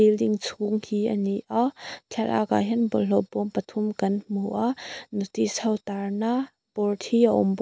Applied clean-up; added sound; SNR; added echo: none; none; none; none.